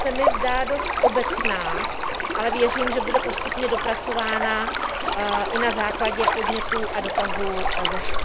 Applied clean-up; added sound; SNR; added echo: none; Stream; -2 dB; none.